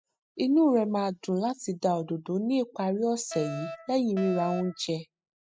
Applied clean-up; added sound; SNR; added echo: classical method spectral subtraction.